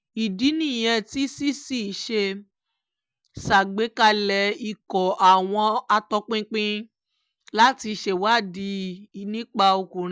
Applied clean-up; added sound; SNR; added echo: none; none; none; none.